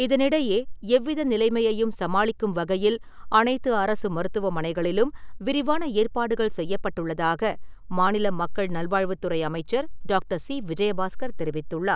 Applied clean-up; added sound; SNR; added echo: none; none; none; none.